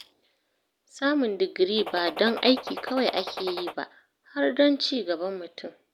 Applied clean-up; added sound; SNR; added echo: none; Gunshot, gunfire; 9 dB; none.